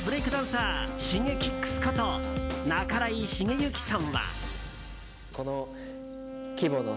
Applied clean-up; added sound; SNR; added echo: none; Wind instrument, woodwind instrument; 7 dB; none.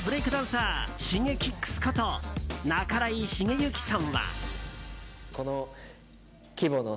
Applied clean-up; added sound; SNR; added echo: none; none; none; none.